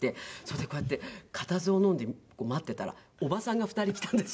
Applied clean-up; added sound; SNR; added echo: none; none; none; none.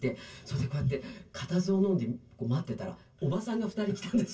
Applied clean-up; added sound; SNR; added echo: none; none; none; reverberation time 0.1 s.